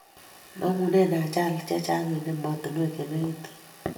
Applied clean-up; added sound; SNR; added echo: none; none; none; reverberation time 0.6 s.